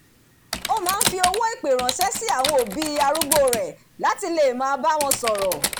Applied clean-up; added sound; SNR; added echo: none; Typing; 6 dB; none.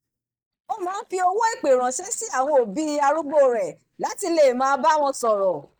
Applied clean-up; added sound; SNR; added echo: neural mask model DeepFilterNet 3.